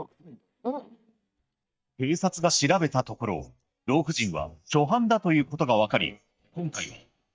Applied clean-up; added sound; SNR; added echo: neural mask model DeepFilterNet 3.